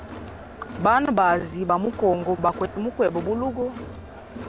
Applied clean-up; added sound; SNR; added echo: none; Crowd; 14 dB; none.